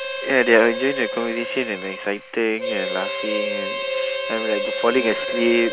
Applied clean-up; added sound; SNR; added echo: none; Harmonica; 4 dB; none.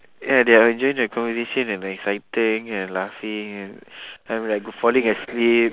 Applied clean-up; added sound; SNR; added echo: none; none; none; none.